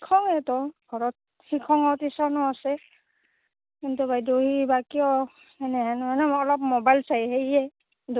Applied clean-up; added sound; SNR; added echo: none; none; none; none.